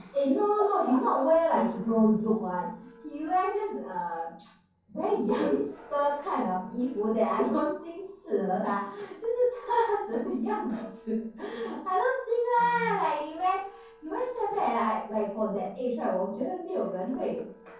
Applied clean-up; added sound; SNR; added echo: neural separator model SepFormer DNS4.